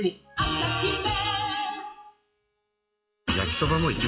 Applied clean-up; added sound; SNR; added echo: classical method WPE with log-MMSE.